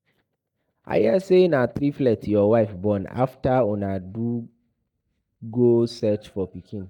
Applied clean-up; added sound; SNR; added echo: neural mask model DeepFilterNet 3.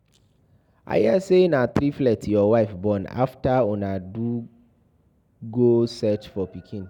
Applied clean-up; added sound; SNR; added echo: none; none; none; none.